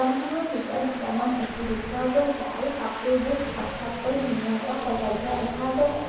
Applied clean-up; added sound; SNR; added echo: none; Wind; 8 dB; reverberation time 1.1 s.